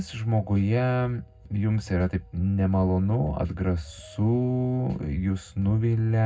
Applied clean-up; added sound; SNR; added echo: none; none; none; reverberation time 0.3 s.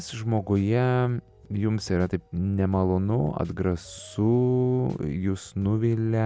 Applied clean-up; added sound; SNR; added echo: none; none; none; none.